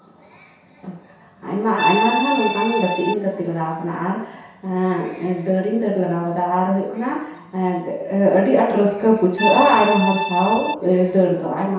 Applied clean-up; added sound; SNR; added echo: none; Accordion; 0 dB; reverberation time 0.7 s.